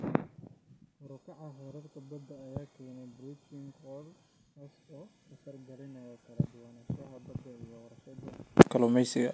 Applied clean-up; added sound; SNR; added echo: none; none; none; none.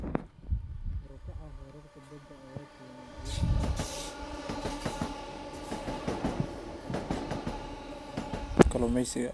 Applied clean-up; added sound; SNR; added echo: none; Train; 0 dB; none.